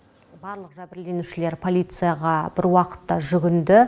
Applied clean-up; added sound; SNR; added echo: none; none; none; none.